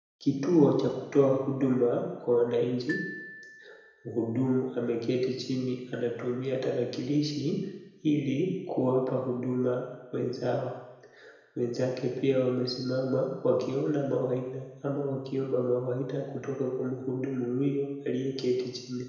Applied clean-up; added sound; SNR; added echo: none; Glockenspiel; 14 dB; reverberation time 1.0 s.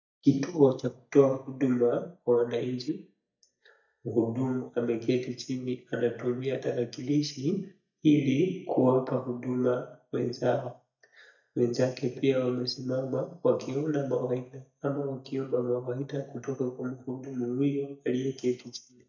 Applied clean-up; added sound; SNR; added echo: neural mask model DeepFilterNet 3.